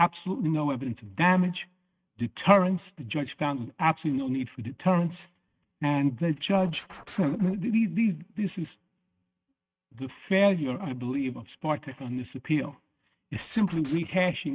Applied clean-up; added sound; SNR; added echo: neural mask model RNNoise.